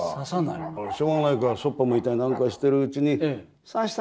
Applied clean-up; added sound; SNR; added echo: none; Bark; 14 dB; none.